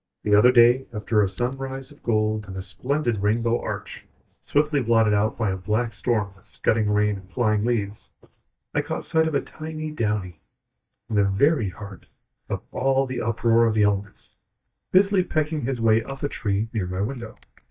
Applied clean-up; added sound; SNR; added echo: neural mask model DeepFilterNet 3.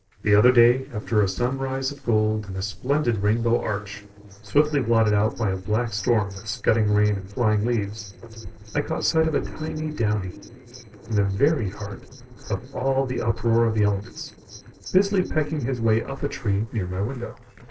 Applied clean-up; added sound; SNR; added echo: neural separator model SepFormer DNS4.